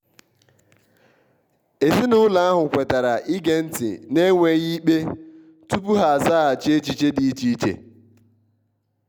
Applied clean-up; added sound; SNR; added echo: none; none; none; none.